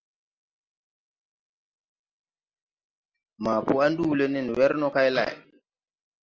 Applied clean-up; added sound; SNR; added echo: none; none; none; none.